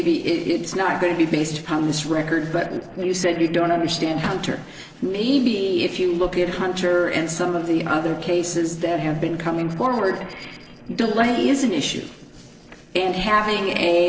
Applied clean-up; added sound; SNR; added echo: neural separator model SepFormer DNS4.